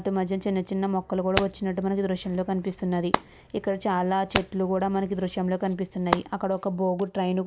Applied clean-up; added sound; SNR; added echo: none; Hands; 8 dB; none.